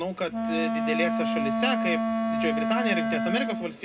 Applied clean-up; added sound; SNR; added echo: none; Wind instrument, woodwind instrument; -3 dB; reverberation time 0.2 s.